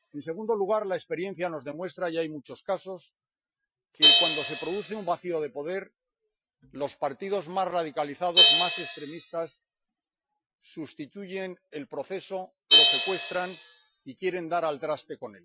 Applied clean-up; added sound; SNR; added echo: classical method Wiener filter.